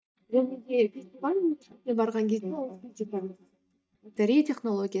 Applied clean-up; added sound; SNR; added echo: neural mask model DeepFilterNet 3.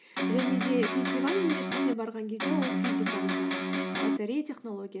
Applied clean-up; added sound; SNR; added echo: none; Electric guitar; -4 dB; none.